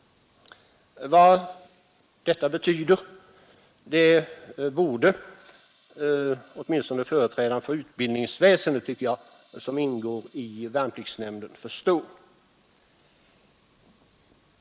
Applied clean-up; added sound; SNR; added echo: neural mask model Resemble Enhance denoiser.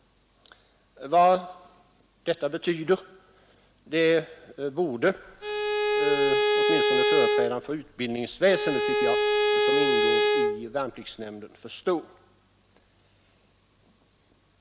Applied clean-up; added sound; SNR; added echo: none; Bowed string instrument; -5 dB; none.